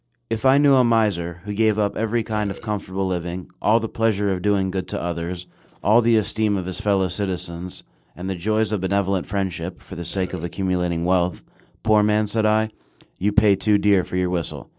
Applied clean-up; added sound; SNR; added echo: neural separator model SepFormer DNS4.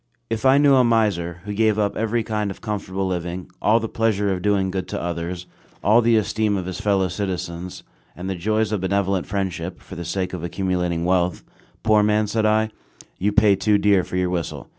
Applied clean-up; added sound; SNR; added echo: none; none; none; none.